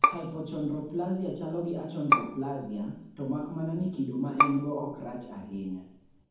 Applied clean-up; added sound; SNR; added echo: none; Bowed string instrument; 0 dB; reverberation time 1.2 s.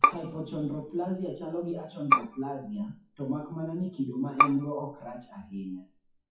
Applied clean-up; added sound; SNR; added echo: classical method WPE with log-MMSE.